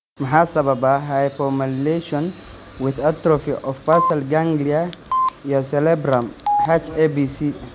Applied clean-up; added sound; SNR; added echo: none; Telephone; 5 dB; none.